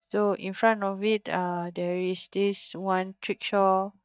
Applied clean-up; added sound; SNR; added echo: neural mask model DeepFilterNet 3.